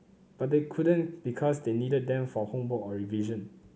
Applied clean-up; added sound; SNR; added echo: none; none; none; none.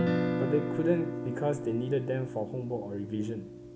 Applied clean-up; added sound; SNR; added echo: none; Guitar; 2 dB; none.